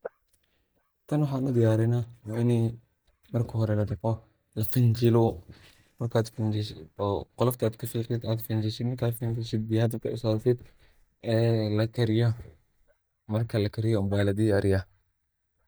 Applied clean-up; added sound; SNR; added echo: neural mask model DeepFilterNet 3.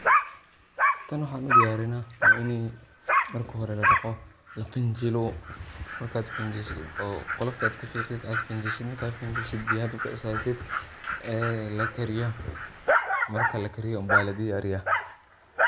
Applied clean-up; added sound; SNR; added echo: none; Dog; -3 dB; none.